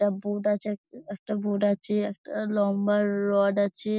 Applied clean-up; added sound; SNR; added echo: none; none; none; none.